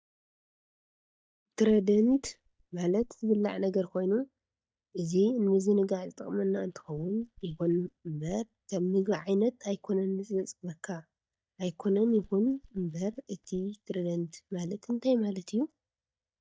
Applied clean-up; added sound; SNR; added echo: neural mask model DeepFilterNet 3.